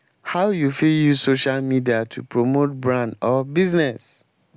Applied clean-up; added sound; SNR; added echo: none; none; none; none.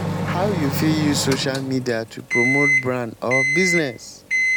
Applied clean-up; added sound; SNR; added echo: none; Microwave oven; 0 dB; none.